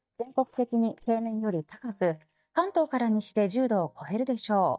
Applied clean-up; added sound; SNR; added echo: neural mask model DeepFilterNet 3.